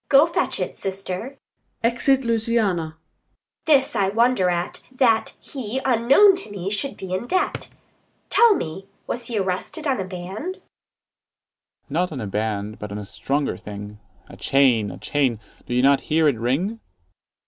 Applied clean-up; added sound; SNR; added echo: none; Drawer open or close; 17 dB; none.